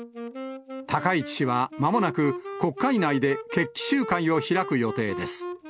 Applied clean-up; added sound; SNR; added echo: none; Wind instrument, woodwind instrument; 10 dB; none.